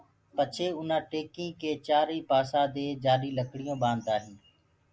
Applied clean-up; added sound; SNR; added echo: none; none; none; none.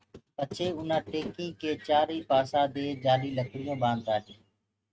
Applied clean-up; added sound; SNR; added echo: neural mask model RNNoise.